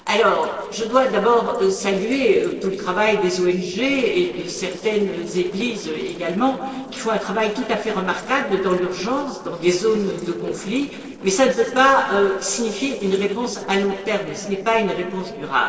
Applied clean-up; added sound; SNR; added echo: neural separator model SepFormer DNS4.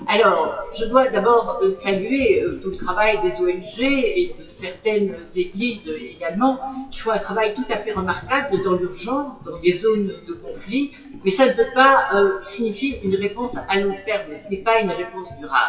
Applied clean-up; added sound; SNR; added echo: classical method WPE with log-MMSE.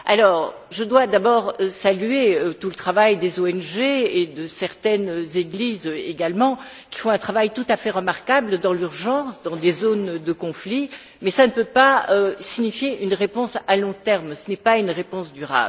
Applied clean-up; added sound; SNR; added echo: none; none; none; none.